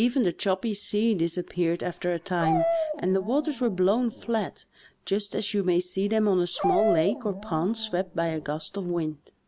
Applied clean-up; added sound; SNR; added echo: none; Dog; 5 dB; none.